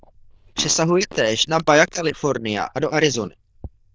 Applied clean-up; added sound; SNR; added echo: neural diffusion model UNIVERSE++.